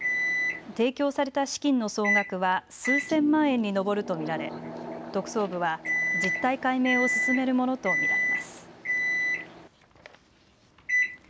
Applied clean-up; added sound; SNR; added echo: none; Microwave oven; 2 dB; none.